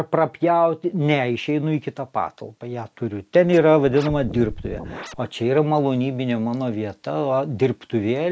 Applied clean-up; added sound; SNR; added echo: none; Scratching (performance technique); 13 dB; none.